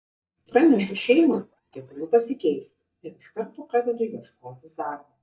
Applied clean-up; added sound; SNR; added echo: neural mask model DeepFilterNet 3.